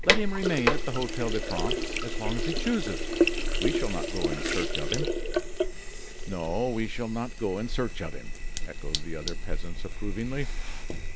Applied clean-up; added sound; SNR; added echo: none; Sink (filling or washing); -5 dB; none.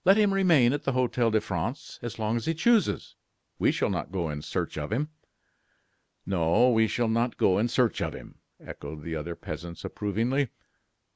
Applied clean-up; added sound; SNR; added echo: none; none; none; none.